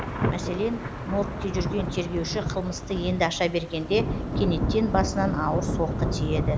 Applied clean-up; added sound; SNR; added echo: none; Thunder / Rain; 1 dB; none.